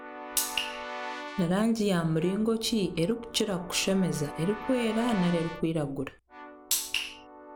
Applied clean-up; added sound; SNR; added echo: none; Keyboard (musical) / Brass instrument; 13 dB; none.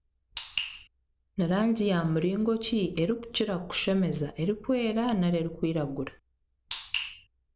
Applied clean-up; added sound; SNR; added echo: none; none; none; none.